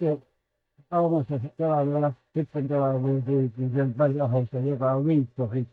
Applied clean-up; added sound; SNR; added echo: neural mask model DeepFilterNet 3.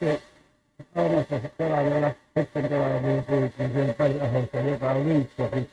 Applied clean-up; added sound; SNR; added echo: neural mask model RNNoise.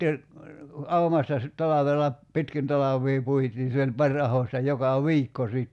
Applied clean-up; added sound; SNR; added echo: none; none; none; none.